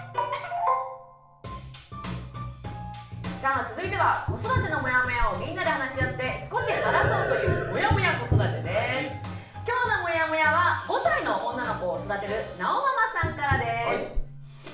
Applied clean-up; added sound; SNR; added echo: none; Tap; 7 dB; reverberation time 0.5 s.